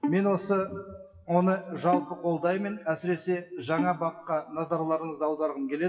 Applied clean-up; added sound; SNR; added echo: classical method WPE with log-MMSE.